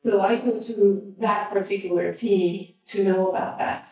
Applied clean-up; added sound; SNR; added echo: neural mask model DeepFilterNet 3.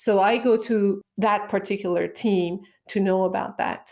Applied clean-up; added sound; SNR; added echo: none; none; none; none.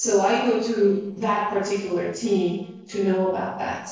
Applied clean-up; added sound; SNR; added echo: neural separator model SepFormer DNS4.